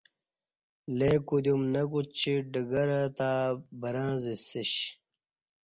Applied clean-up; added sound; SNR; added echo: none; none; none; none.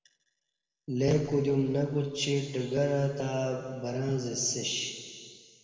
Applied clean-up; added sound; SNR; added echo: none; none; none; reverberation time 2.3 s.